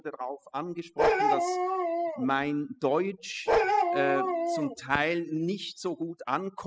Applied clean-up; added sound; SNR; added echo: classical method spectral subtraction.